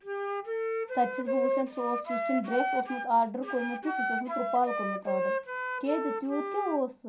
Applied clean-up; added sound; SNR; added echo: none; Wind instrument, woodwind instrument; 1 dB; reverberation time 0.3 s.